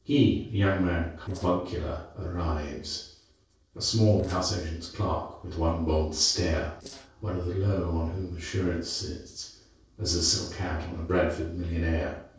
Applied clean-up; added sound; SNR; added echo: neural separator model SepFormer DNS4.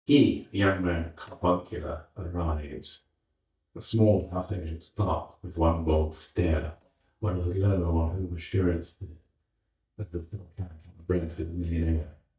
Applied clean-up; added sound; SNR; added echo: neural mask model DeepFilterNet 3.